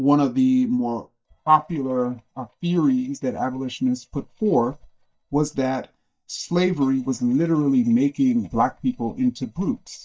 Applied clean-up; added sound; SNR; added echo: neural mask model DeepFilterNet 3.